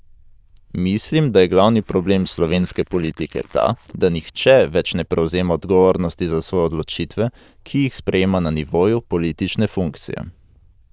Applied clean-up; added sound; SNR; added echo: neural diffusion model UNIVERSE++.